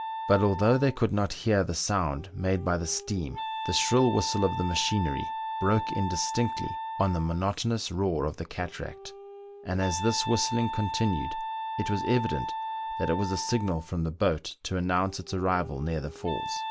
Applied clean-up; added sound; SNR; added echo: none; Wind instrument, woodwind instrument; 8 dB; none.